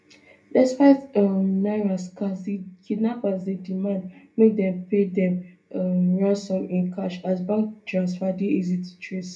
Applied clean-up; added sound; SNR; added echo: none; none; none; reverberation time 0.3 s.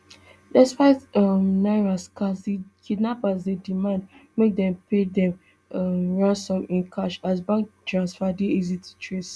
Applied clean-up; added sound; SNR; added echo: none; none; none; none.